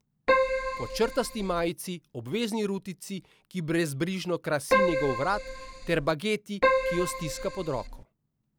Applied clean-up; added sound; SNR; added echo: none; Keyboard (musical); -3 dB; none.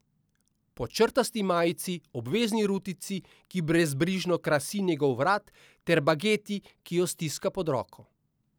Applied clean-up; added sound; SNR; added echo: none; none; none; none.